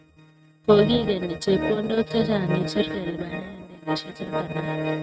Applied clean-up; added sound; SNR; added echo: neural mask model RNNoise.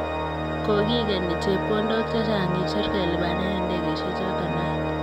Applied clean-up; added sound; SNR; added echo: none; Organ; -1 dB; none.